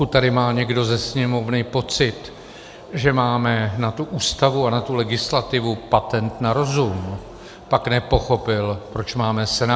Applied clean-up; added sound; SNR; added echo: none; none; none; none.